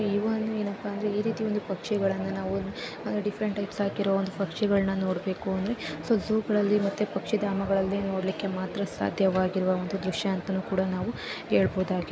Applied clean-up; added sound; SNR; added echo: none; none; none; none.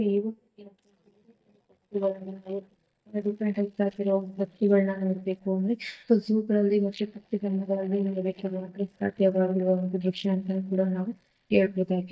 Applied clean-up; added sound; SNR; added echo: neural mask model DeepFilterNet 3.